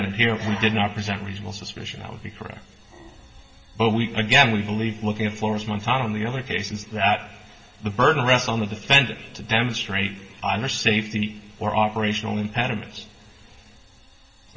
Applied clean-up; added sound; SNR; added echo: none; none; none; reverberation time 2.4 s.